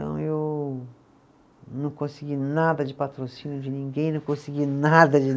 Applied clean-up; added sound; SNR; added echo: none; none; none; none.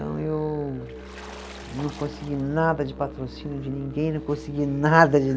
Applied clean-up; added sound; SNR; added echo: none; Musical instrument + Water / Splash, splatter; 14 dB; none.